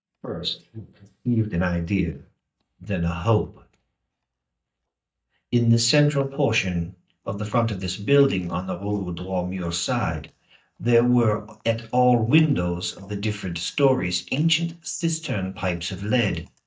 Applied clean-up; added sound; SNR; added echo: neural mask model DeepFilterNet 3.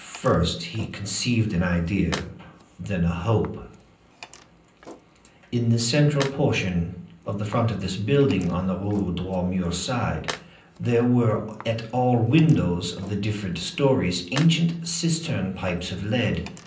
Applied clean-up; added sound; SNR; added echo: none; Tools; 19 dB; reverberation time 0.6 s.